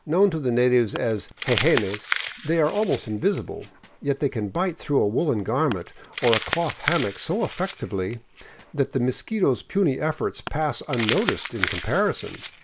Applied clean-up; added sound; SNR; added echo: none; Crumpling, crinkling; 9 dB; none.